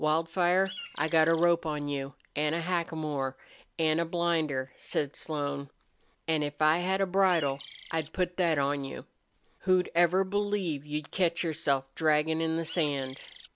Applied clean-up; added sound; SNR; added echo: none; Bird; 10 dB; none.